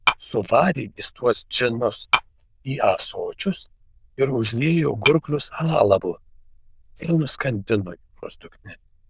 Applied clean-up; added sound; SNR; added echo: neural diffusion model UNIVERSE++.